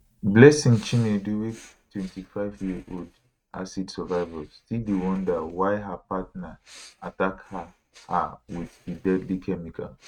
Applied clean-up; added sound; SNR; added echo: neural mask model RNNoise.